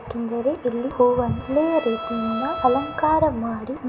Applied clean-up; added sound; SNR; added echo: none; Bowed string instrument; 13 dB; reverberation time 0.6 s.